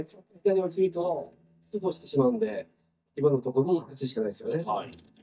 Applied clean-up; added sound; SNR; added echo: neural mask model DeepFilterNet 3.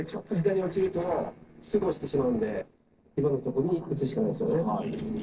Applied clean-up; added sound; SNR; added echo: neural separator model SepFormer DNS4.